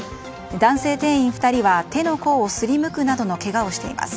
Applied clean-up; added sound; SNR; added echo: none; none; none; none.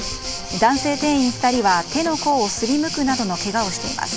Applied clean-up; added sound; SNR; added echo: none; Waves, surf; 9 dB; none.